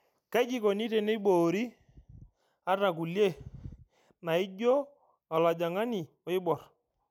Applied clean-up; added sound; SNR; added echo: none; none; none; none.